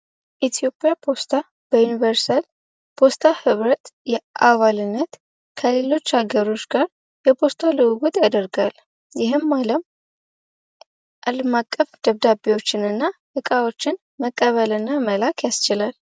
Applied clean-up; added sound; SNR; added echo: none; none; none; none.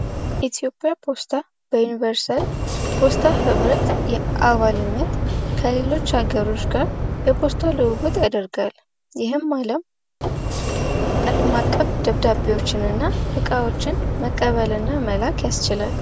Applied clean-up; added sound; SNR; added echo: none; Sliding door; 0 dB; none.